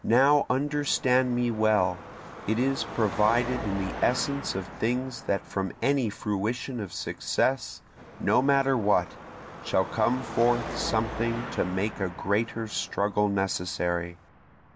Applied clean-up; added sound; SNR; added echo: none; Car passing by / Traffic noise, roadway noise / Engine; 12 dB; none.